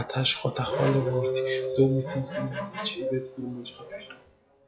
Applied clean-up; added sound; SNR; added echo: classical method log-MMSE.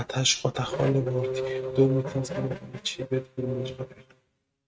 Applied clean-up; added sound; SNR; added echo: neural mask model RNNoise.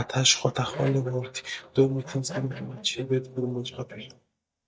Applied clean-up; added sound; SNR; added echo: neural mask model DeepFilterNet 3.